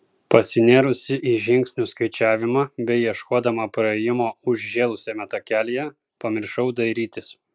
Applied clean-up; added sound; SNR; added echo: none; none; none; none.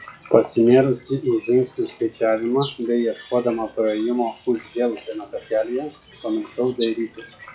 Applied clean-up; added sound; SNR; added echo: classical method WPE with log-MMSE.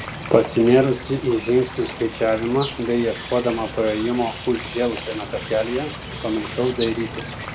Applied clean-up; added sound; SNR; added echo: none; Water / Bird; 11 dB; reverberation time 0.5 s.